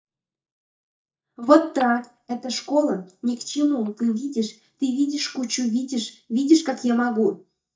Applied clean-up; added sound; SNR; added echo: neural mask model DeepFilterNet 3.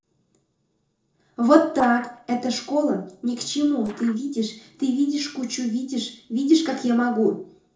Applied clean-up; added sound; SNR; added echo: neural separator model SepFormer DNS4.